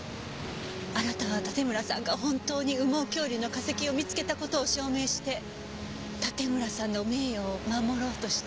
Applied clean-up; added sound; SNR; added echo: none; none; none; none.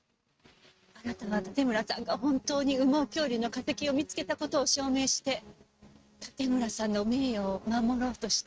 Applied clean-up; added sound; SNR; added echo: neural mask model RNNoise.